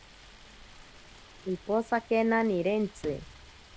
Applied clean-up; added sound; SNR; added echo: none; Stream + Sliding door; 18 dB; none.